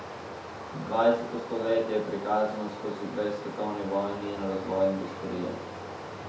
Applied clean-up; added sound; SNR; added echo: none; Stream; 9 dB; reverberation time 0.6 s.